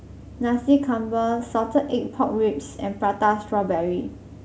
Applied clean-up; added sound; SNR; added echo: none; none; none; none.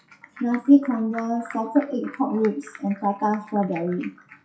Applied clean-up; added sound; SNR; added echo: classical method WPE with log-MMSE.